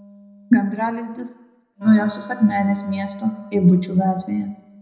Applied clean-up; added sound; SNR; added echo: none; Wind instrument, woodwind instrument; 19 dB; reverberation time 0.7 s.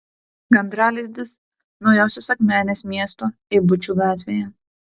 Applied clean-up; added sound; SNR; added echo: none; none; none; none.